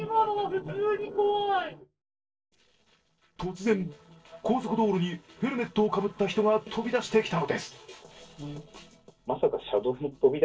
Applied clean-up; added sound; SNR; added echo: neural separator model SepFormer DNS4.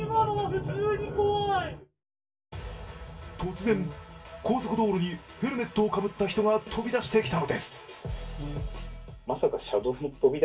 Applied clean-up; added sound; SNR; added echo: none; Brass instrument; 13 dB; reverberation time 0.2 s.